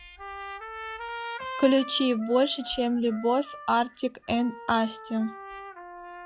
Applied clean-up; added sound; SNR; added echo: classical method log-MMSE.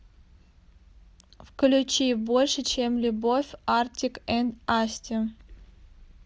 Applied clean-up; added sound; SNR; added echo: none; none; none; none.